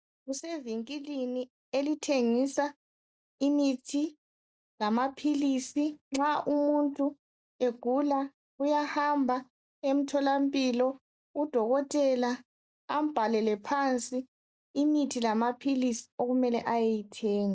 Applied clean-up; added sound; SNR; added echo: neural mask model Resemble Enhance denoiser.